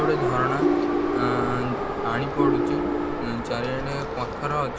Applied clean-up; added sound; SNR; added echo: none; Ringtone + Subway, metro, underground; -3 dB; none.